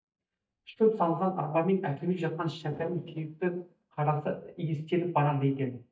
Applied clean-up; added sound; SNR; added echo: neural mask model DeepFilterNet 3.